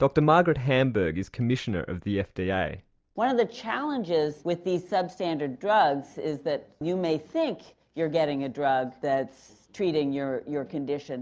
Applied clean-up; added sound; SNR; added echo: none; none; none; none.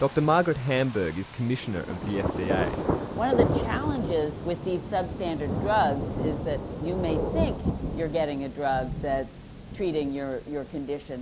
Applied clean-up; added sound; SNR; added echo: none; Thunder; 3 dB; none.